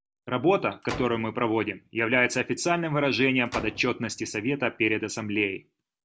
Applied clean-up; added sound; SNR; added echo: none; Slam; 17 dB; none.